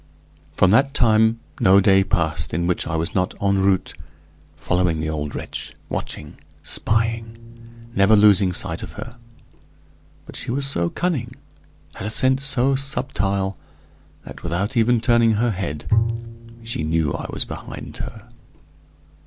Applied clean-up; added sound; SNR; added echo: none; Bowed string instrument; 6 dB; none.